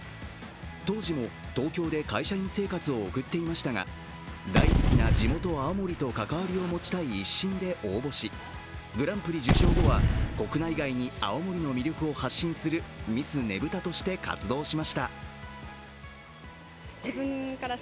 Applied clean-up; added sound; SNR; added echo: none; Gunshot, gunfire / Boom; -4 dB; none.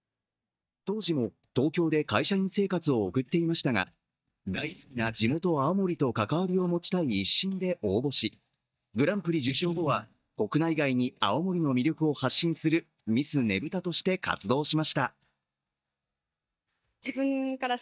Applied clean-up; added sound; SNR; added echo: neural mask model DeepFilterNet 3.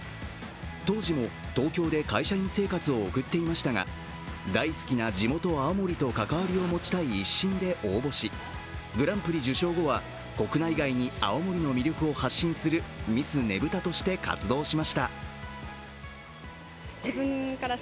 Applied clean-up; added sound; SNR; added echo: none; none; none; none.